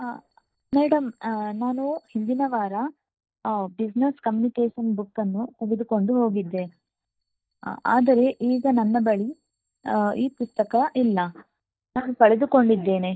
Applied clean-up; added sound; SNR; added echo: neural mask model DeepFilterNet 3.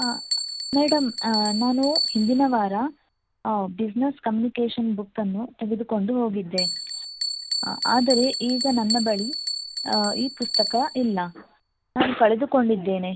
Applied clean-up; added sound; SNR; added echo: none; Bell; 7 dB; none.